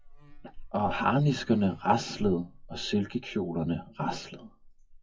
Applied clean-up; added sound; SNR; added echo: classical method WPE with log-MMSE.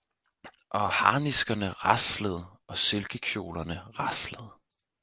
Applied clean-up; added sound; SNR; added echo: none; none; none; none.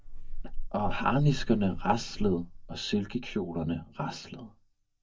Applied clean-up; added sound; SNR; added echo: neural mask model DeepFilterNet 3.